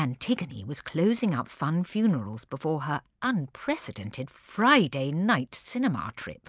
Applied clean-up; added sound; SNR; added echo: none; none; none; none.